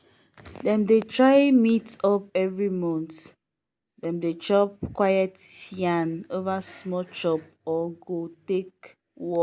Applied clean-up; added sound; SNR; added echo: none; none; none; none.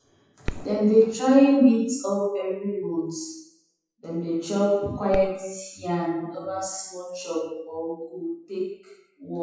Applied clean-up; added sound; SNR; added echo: classical method WPE with log-MMSE.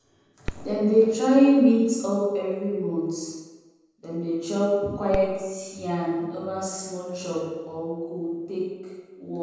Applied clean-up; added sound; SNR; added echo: none; Fireworks; 19 dB; reverberation time 1.2 s.